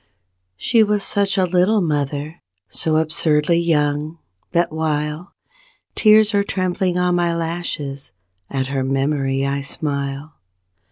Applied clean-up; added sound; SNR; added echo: none; none; none; none.